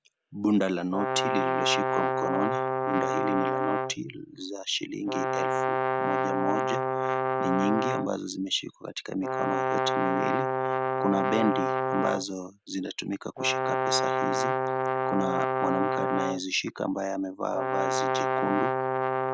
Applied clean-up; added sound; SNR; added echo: none; Brass instrument; -3 dB; none.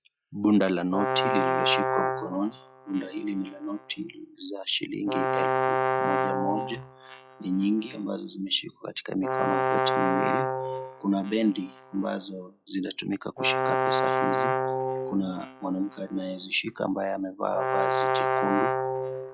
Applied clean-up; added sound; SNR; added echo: classical method log-MMSE.